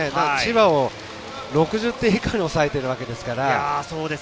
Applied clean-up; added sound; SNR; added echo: none; none; none; none.